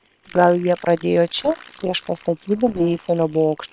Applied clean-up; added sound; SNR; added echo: neural separator model SepFormer WHAM!.